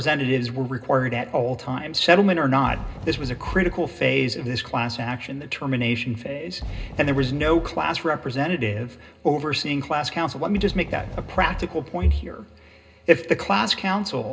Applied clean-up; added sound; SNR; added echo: none; Fireworks; 14 dB; reverberation time 0.2 s.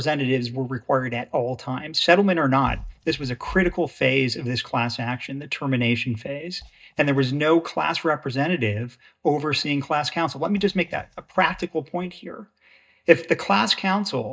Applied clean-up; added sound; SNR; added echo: neural mask model DeepFilterNet 3.